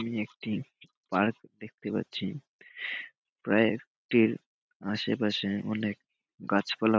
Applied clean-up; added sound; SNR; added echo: none; none; none; none.